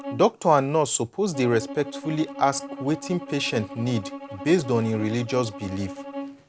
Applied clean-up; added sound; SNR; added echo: none; Bowed string instrument; 12 dB; none.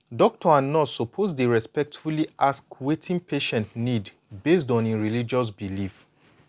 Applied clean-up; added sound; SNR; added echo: none; none; none; none.